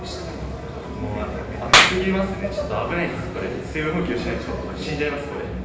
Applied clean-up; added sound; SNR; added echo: none; Clapping; -2 dB; reverberation time 0.9 s.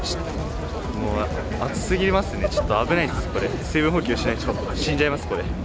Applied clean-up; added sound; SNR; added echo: none; none; none; none.